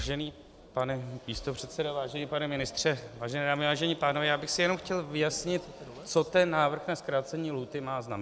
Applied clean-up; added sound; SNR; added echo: none; none; none; none.